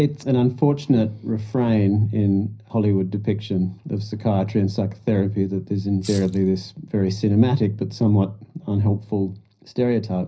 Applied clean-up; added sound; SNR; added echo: none; Rattle (instrument); 18 dB; reverberation time 0.4 s.